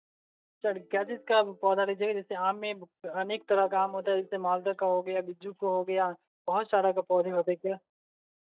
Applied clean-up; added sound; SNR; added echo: neural mask model DeepFilterNet 3.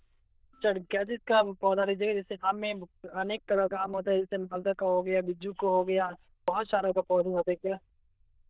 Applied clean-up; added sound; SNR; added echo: neural diffusion model UNIVERSE++.